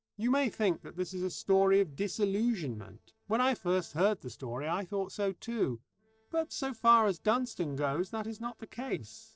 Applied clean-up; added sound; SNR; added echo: neural separator model SepFormer DNS4.